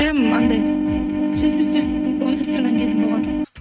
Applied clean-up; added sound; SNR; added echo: neural mask model RNNoise.